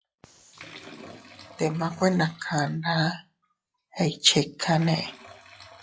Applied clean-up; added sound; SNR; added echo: classical method log-MMSE.